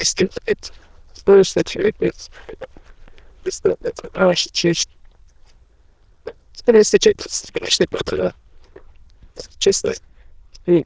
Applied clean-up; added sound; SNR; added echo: neural diffusion model UNIVERSE++.